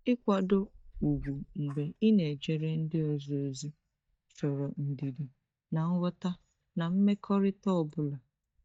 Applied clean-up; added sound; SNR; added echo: neural mask model DeepFilterNet 3.